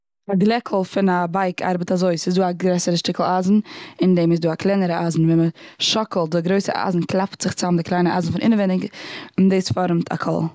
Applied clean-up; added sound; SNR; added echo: none; none; none; none.